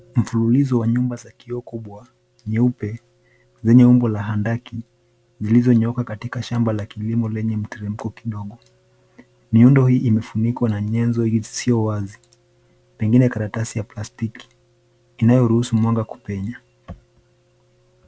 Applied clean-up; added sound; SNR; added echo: none; none; none; none.